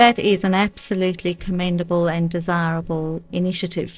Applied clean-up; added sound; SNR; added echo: neural separator model SepFormer DNS4.